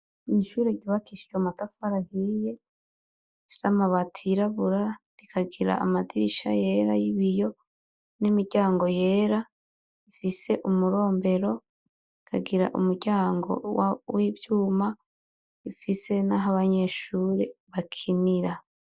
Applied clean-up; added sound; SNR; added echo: none; none; none; none.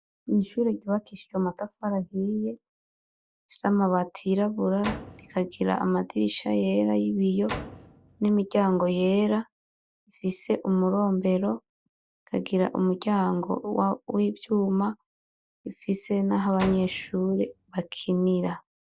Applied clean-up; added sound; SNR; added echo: none; Slam; 15 dB; none.